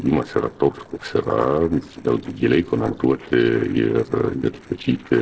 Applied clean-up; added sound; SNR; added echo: neural separator model SepFormer DNS4.